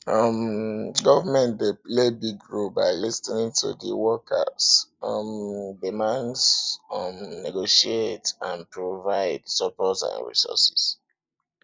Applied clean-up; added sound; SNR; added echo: none; none; none; none.